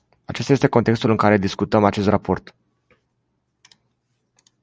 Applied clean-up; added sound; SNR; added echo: none; none; none; none.